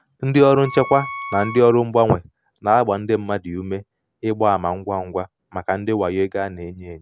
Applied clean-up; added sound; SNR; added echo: none; Wind instrument, woodwind instrument; 13 dB; none.